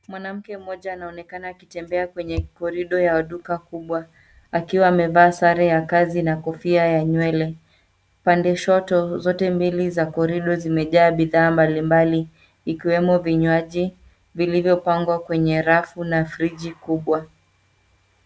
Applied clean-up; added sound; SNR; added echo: none; none; none; none.